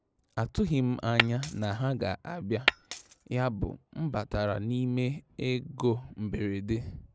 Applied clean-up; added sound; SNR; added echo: none; Glass; 1 dB; none.